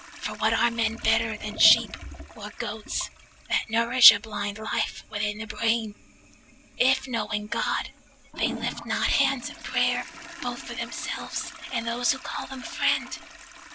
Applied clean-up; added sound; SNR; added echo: none; Toilet flush; 14 dB; none.